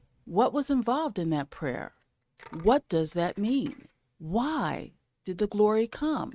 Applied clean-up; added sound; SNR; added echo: neural mask model RNNoise.